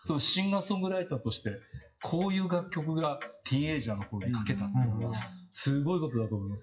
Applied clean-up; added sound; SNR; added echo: classical method WPE with log-MMSE.